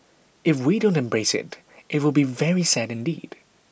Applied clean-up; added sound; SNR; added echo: none; none; none; none.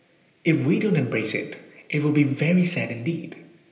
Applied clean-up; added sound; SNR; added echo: none; none; none; reverberation time 0.8 s.